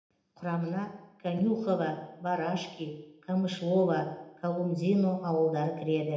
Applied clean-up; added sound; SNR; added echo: none; none; none; reverberation time 0.8 s.